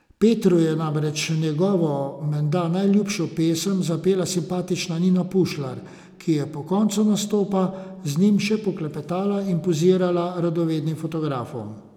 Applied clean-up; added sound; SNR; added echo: none; none; none; none.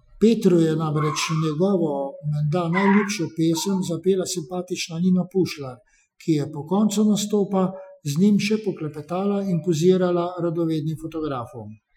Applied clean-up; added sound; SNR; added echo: classical method Wiener filter.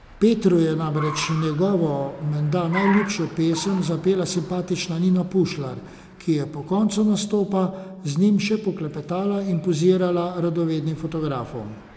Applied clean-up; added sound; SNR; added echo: none; Car; 16 dB; none.